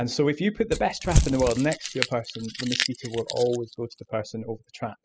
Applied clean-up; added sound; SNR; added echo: classical method spectral subtraction.